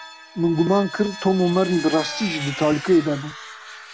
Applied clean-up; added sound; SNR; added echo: none; Vehicle; 13 dB; none.